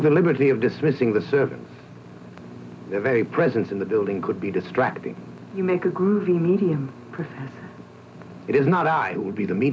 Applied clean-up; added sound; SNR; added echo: none; none; none; none.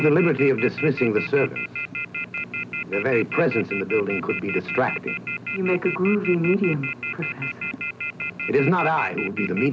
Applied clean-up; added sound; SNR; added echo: none; Telephone; 7 dB; none.